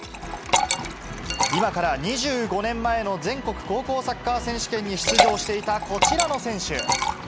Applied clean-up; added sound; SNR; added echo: none; Liquid; 1 dB; none.